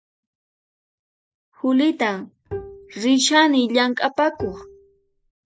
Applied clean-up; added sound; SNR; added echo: none; Bowed string instrument; 14 dB; none.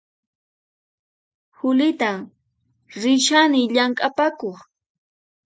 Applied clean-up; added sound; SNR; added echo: none; none; none; none.